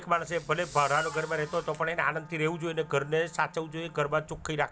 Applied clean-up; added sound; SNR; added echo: none; Fireworks + Wind instrument, woodwind instrument; 16 dB; none.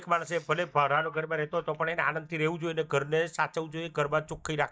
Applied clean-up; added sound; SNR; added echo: neural mask model DeepFilterNet 3.